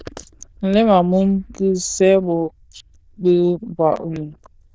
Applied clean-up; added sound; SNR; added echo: neural diffusion model UNIVERSE++.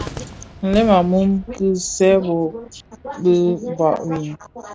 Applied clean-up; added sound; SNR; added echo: none; Cheering / Fireworks; 18 dB; none.